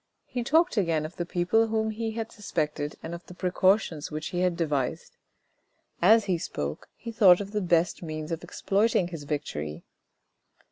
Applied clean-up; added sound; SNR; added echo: none; none; none; none.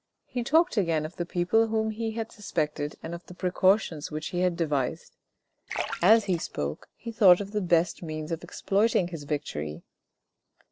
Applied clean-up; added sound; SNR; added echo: neural separator model SepFormer DNS4.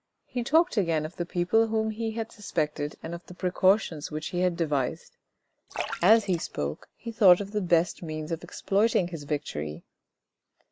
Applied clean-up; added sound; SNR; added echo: neural mask model Resemble Enhance denoiser.